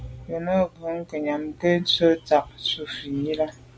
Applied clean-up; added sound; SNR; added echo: none; none; none; none.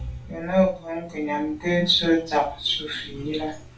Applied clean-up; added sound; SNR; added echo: none; none; none; reverberation time 0.3 s.